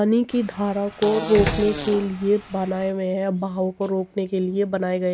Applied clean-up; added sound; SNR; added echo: none; Slam + Fart; 7 dB; none.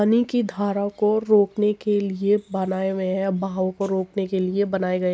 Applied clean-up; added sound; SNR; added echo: none; none; none; none.